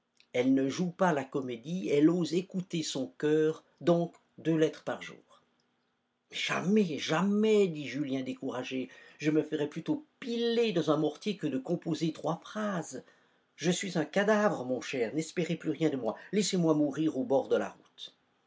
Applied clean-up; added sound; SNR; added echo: none; none; none; none.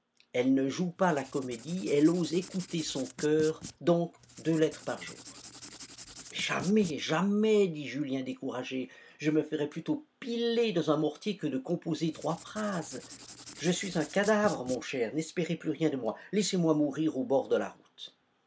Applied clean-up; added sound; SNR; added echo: none; Writing; 17 dB; none.